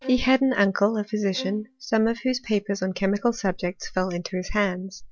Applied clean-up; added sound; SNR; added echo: none; Bowed string instrument; 19 dB; none.